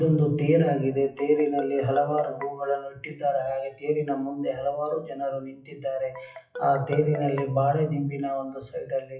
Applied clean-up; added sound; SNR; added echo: classical method WPE with log-MMSE.